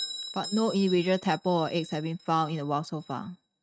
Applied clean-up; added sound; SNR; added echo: neural mask model RNNoise.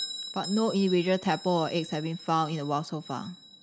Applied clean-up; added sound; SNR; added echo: none; Bell; 13 dB; none.